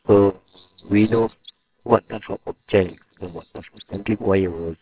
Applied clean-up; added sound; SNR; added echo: neural separator model SepFormer WHAMR!.